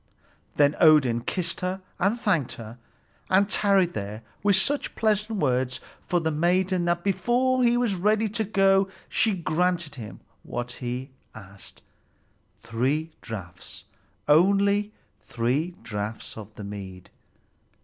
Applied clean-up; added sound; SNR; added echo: none; none; none; none.